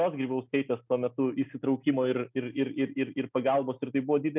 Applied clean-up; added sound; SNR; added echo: none; none; none; none.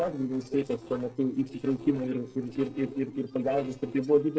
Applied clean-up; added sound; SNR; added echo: neural separator model SepFormer DNS4.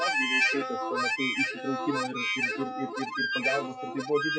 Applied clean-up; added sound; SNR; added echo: classical method WPE with log-MMSE.